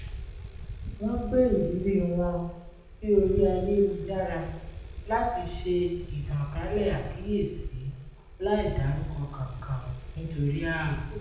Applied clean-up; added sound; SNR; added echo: none; Bicycle; 8 dB; reverberation time 0.9 s.